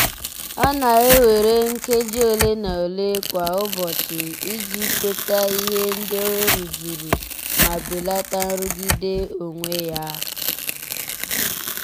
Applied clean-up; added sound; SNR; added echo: none; Tearing; 3 dB; none.